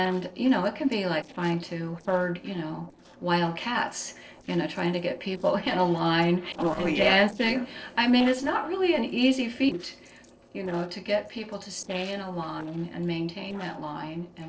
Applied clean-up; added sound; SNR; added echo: neural separator model SepFormer DNS4.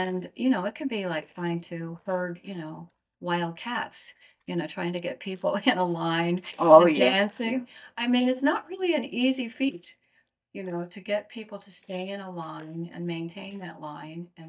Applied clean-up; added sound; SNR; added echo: neural mask model DeepFilterNet 3.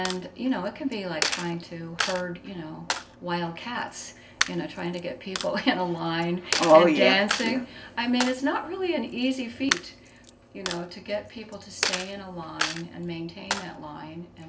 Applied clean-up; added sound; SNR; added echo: none; Coin (dropping); 7 dB; reverberation time 2.2 s.